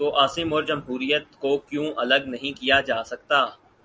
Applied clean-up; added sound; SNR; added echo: none; none; none; none.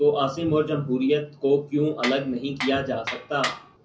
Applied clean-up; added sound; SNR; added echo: none; Tools; 10 dB; reverberation time 0.4 s.